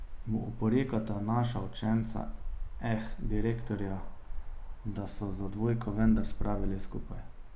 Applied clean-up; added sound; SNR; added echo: none; Cricket; 2 dB; none.